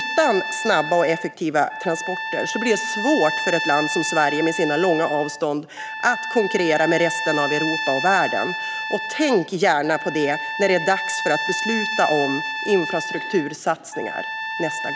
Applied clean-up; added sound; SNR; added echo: none; Trumpet; 5 dB; none.